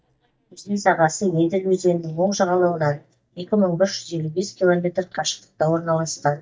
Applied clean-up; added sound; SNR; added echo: neural mask model DeepFilterNet 3.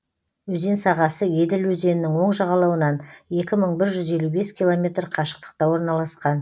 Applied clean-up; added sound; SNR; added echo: none; none; none; none.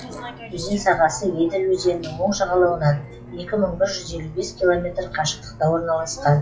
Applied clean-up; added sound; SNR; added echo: classical method WPE with log-MMSE.